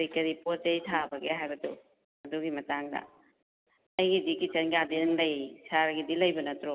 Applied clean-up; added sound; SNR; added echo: none; none; none; none.